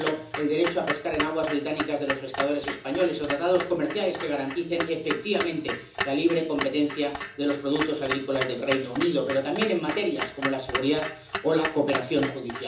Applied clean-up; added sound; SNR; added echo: none; Clock; 8 dB; reverberation time 0.7 s.